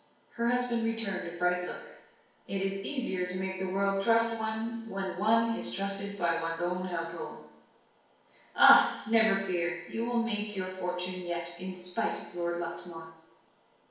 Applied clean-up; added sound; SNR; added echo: none; none; none; reverberation time 1.0 s.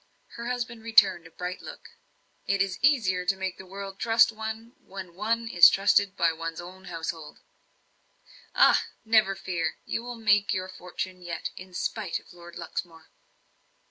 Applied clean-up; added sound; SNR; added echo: none; none; none; none.